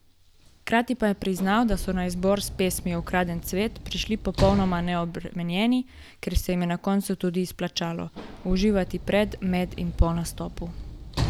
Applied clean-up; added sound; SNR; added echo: none; Sliding door / Slam; 9 dB; none.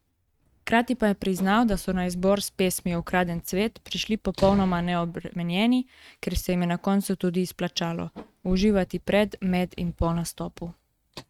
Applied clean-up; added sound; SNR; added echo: neural mask model RNNoise.